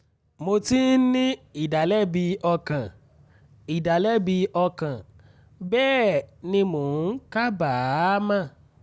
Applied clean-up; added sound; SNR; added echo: none; none; none; none.